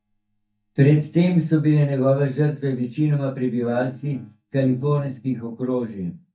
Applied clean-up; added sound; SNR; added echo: neural mask model DeepFilterNet 3.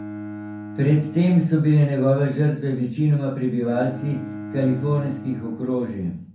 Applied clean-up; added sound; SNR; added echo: none; Bowed string instrument; 15 dB; reverberation time 0.6 s.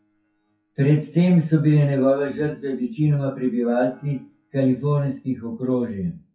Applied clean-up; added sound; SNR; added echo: classical method WPE with log-MMSE.